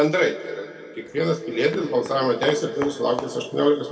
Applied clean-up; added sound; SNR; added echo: none; Walk, footsteps; 15 dB; reverberation time 2.0 s.